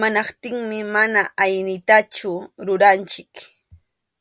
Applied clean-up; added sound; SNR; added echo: none; none; none; none.